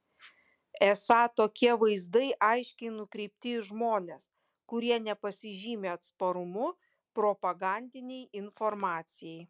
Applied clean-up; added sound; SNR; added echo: none; none; none; none.